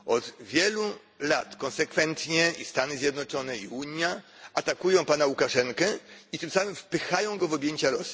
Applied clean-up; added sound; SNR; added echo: none; none; none; none.